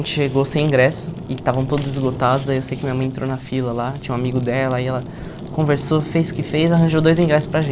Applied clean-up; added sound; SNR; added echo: none; Fire; 12 dB; none.